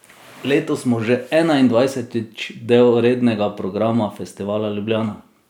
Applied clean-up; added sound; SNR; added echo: none; none; none; none.